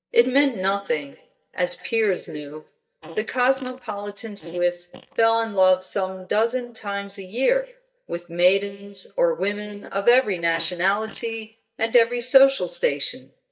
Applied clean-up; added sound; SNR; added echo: neural mask model DeepFilterNet 3.